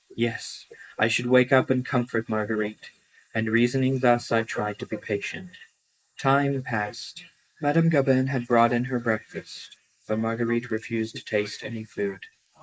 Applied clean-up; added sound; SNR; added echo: neural mask model Resemble Enhance denoiser.